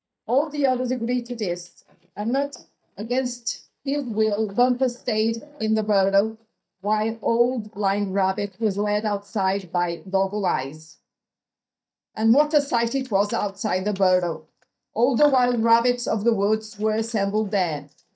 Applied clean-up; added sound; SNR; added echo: neural mask model DeepFilterNet 3.